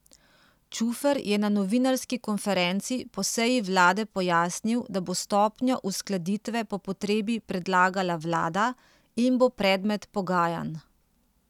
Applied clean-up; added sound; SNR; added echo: none; none; none; none.